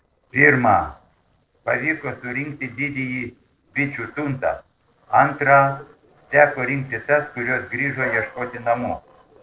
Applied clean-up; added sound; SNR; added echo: neural separator model SepFormer DNS4.